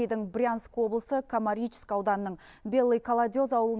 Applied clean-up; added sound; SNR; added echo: none; none; none; none.